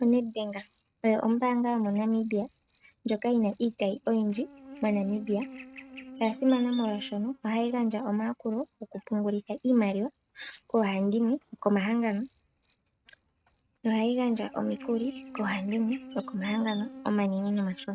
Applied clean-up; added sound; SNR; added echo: neural mask model RNNoise.